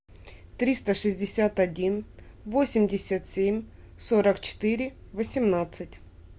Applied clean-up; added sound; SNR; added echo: none; none; none; none.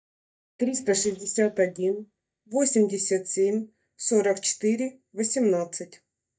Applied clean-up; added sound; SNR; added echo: neural mask model DeepFilterNet 3.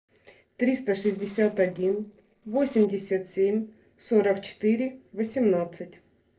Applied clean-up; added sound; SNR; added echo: neural separator model SepFormer DNS4.